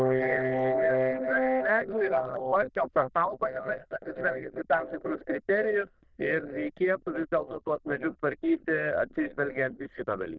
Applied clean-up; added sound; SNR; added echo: neural diffusion model UNIVERSE++.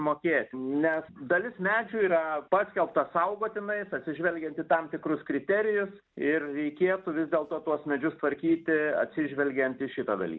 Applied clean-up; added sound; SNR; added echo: none; none; none; none.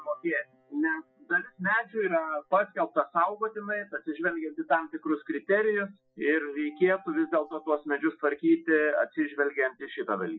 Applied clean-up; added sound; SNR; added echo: classical method Wiener filter.